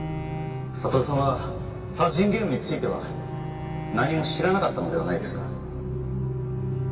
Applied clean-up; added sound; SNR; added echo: none; Bowed string instrument; 12 dB; reverberation time 2.3 s.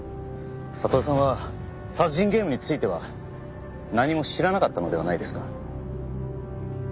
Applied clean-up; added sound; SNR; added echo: none; none; none; none.